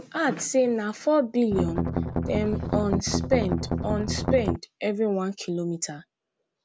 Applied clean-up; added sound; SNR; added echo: none; Strum; 0 dB; none.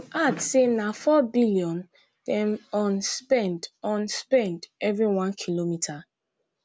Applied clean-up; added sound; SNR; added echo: none; none; none; none.